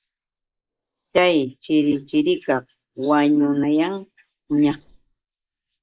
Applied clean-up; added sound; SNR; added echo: neural mask model Resemble Enhance denoiser.